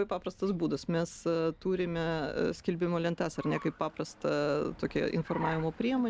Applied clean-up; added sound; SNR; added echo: none; Car; 17 dB; none.